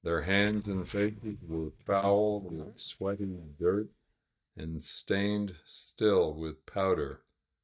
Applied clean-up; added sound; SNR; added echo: neural mask model DeepFilterNet 3.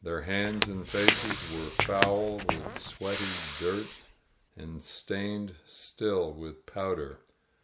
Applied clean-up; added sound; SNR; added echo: none; Squeak / Walk, footsteps + Respiratory sounds; -1 dB; none.